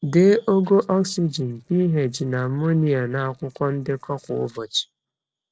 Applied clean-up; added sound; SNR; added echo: neural separator model SepFormer DNS4.